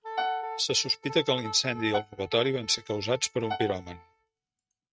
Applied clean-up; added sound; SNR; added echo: neural mask model RNNoise.